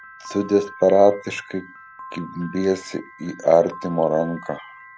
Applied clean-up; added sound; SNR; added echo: none; Piano; 19 dB; none.